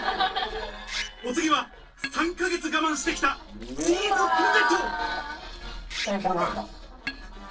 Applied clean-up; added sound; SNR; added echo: neural separator model SepFormer DNS4.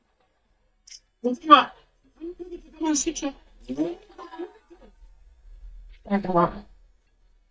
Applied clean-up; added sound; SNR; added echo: neural mask model DeepFilterNet 3.